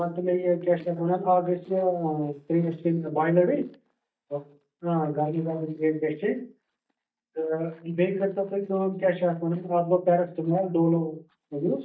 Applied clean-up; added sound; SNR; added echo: neural mask model DeepFilterNet 3.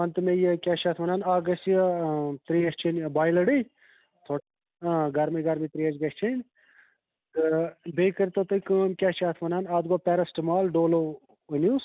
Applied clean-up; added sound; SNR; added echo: none; none; none; none.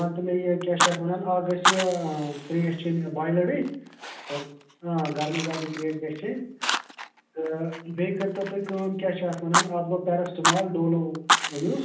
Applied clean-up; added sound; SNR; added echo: none; Fire; 3 dB; reverberation time 0.6 s.